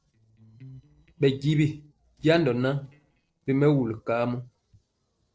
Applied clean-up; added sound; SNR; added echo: neural separator model SepFormer DNS4.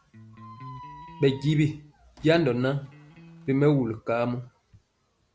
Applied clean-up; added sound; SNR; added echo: none; Electric guitar + Squeak; 19 dB; none.